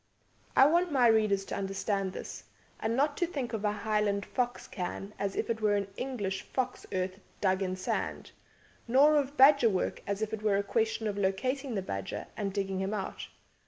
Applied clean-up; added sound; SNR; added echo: none; none; none; none.